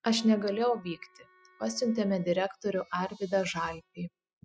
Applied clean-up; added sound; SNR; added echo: classical method spectral subtraction.